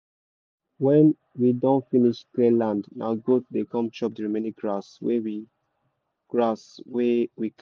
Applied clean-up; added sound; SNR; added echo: none; none; none; none.